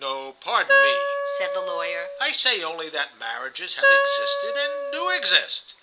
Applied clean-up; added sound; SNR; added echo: none; Wind instrument, woodwind instrument; -2 dB; none.